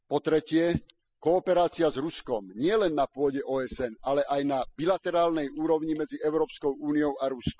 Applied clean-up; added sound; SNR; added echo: classical method spectral subtraction.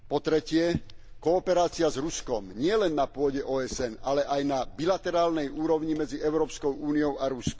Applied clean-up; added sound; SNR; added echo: none; Liquid; 14 dB; none.